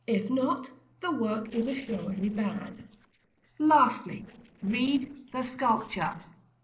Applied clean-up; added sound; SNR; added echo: neural separator model SepFormer DNS4.